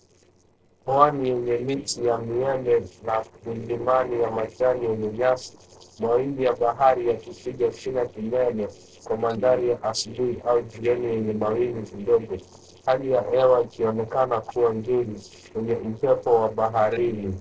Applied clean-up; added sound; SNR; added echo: neural separator model SepFormer DNS4.